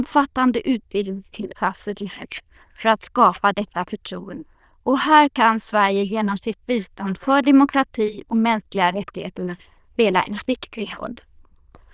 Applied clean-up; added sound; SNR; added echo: neural diffusion model UNIVERSE++.